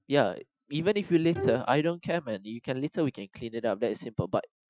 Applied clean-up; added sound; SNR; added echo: classical method Wiener filter.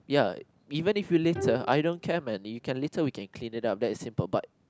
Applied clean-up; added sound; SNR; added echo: none; Bowed string instrument; 13 dB; none.